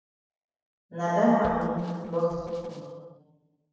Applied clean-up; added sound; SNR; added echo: neural separator model SepFormer DNS4.